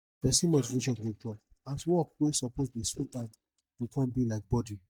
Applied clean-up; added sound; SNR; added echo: neural mask model DeepFilterNet 3.